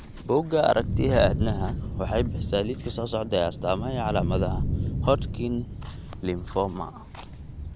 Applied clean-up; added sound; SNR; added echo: none; Thunder; 3 dB; none.